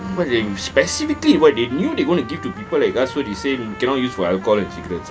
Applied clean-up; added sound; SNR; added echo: none; Trumpet; 17 dB; none.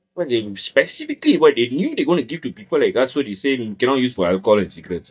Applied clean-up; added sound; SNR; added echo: neural mask model DeepFilterNet 3.